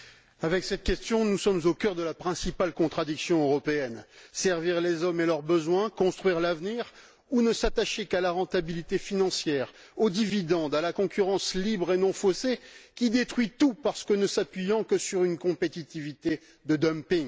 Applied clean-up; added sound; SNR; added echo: none; none; none; none.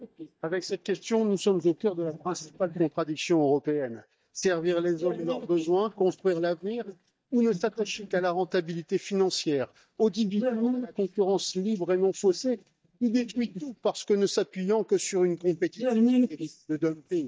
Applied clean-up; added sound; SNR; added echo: neural mask model DeepFilterNet 3.